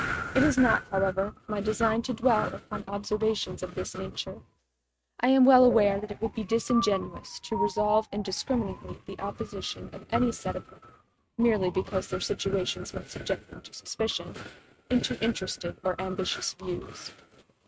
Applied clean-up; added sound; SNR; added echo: neural mask model RNNoise.